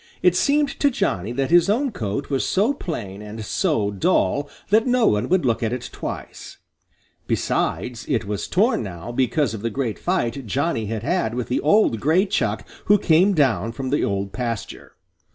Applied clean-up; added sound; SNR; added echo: none; none; none; none.